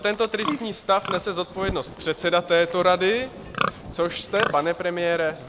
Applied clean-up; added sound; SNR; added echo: none; Livestock, farm animals, working animals; 9 dB; none.